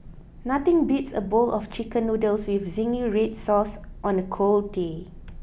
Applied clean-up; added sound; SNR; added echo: none; none; none; none.